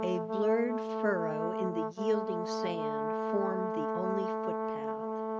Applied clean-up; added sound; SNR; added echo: neural mask model RNNoise.